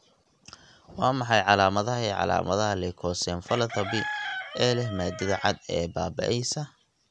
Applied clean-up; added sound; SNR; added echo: none; none; none; none.